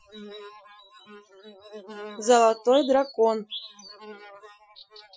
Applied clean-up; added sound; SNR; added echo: classical method Wiener filter.